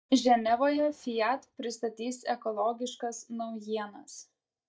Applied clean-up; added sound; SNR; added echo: neural mask model DeepFilterNet 3.